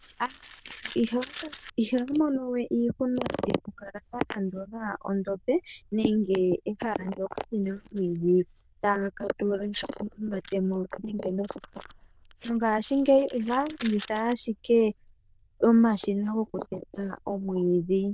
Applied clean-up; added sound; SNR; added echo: neural diffusion model UNIVERSE++.